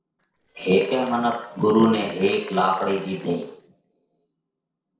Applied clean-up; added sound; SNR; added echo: neural separator model SepFormer DNS4.